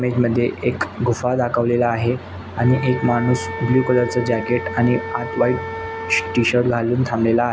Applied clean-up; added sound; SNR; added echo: none; Wind instrument, woodwind instrument; 13 dB; none.